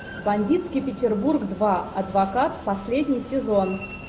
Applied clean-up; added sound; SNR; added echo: none; Train; 15 dB; none.